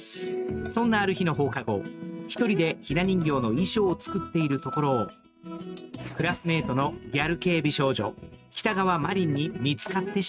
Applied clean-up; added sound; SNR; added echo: neural mask model RNNoise.